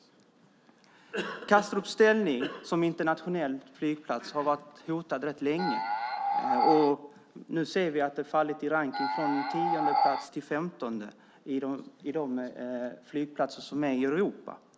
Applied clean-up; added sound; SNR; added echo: none; Animal; -2 dB; none.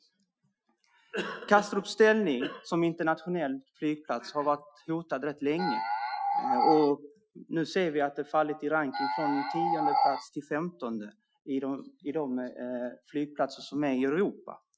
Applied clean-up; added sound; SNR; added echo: classical method Wiener filter.